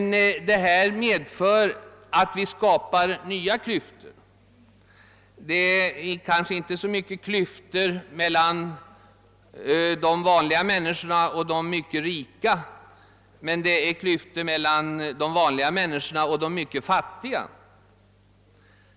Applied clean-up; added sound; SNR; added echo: none; none; none; none.